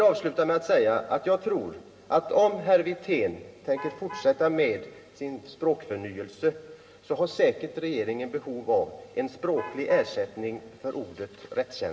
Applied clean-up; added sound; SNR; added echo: none; Alarm / Truck; 16 dB; reverberation time 1.6 s.